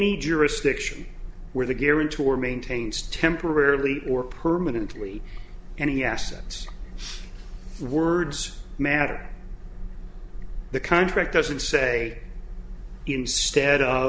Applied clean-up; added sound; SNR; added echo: none; none; none; none.